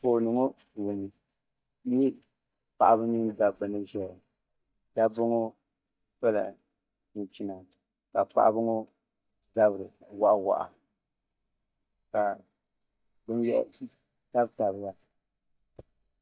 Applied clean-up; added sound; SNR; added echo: neural mask model DeepFilterNet 3.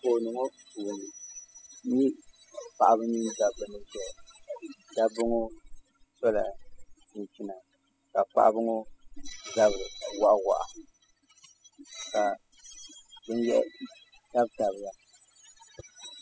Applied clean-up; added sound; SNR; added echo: classical method spectral subtraction.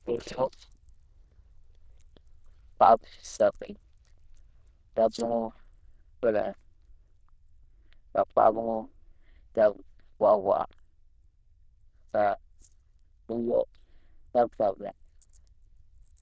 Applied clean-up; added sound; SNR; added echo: neural diffusion model UNIVERSE++.